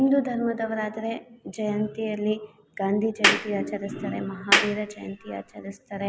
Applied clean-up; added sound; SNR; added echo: none; Clapping; -2 dB; none.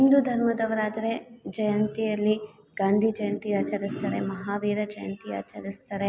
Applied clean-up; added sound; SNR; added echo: none; none; none; none.